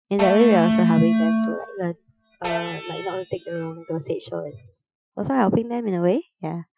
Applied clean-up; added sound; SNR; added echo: classical method Wiener filter.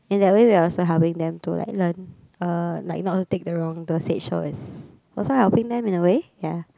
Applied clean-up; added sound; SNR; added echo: none; none; none; none.